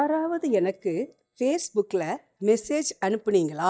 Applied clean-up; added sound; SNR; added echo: neural mask model DeepFilterNet 3.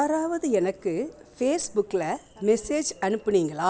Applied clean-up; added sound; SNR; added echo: none; none; none; none.